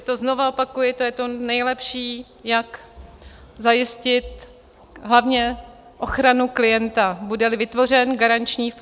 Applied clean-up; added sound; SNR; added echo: none; none; none; none.